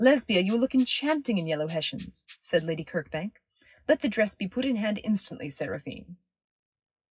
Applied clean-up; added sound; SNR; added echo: classical method WPE with log-MMSE.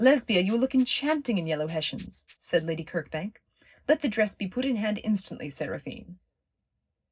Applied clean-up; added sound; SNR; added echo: neural separator model SepFormer DNS4.